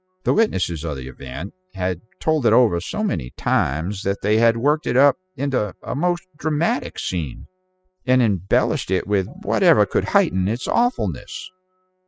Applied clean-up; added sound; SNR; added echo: classical method spectral subtraction.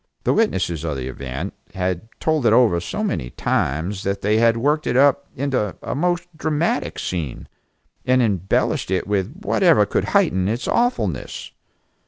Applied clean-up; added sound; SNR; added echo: none; none; none; none.